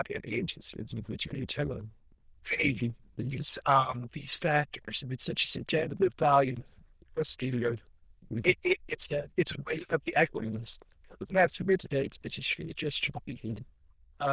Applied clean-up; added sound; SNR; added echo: neural diffusion model UNIVERSE++.